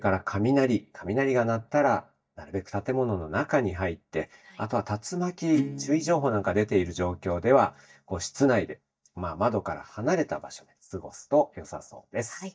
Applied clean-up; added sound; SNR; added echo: neural mask model DeepFilterNet 3.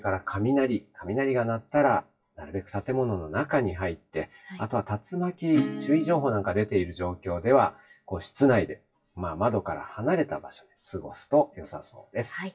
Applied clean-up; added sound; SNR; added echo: classical method WPE with log-MMSE.